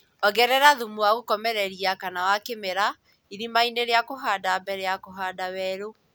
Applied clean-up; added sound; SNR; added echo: none; none; none; none.